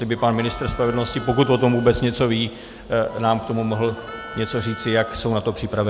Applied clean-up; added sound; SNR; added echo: none; Wind instrument, woodwind instrument + Harmonica; 16 dB; none.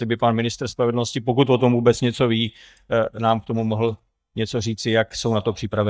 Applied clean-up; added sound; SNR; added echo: neural mask model DeepFilterNet 3.